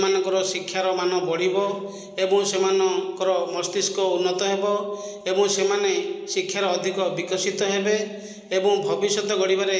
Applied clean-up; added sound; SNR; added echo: none; none; none; none.